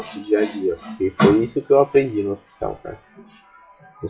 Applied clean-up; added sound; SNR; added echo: classical method WPE with log-MMSE.